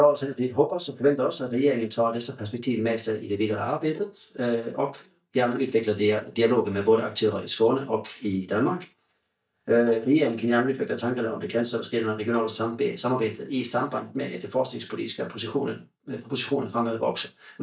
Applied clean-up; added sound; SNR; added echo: neural mask model DeepFilterNet 3.